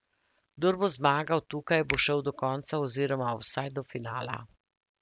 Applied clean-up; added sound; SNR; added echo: none; Finger snapping; 10 dB; none.